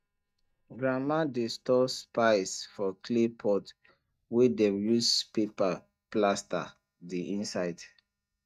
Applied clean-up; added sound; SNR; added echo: neural mask model DeepFilterNet 3.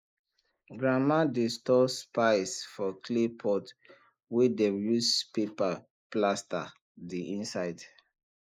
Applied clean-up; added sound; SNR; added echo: neural mask model Resemble Enhance denoiser.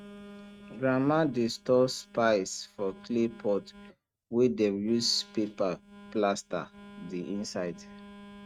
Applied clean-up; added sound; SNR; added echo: neural mask model RNNoise.